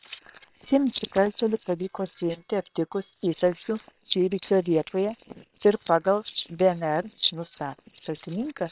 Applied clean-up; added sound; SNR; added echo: neural separator model SepFormer WHAM!.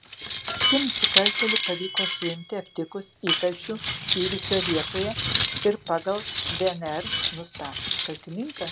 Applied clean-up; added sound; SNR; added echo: none; Cutlery, silverware; -2 dB; none.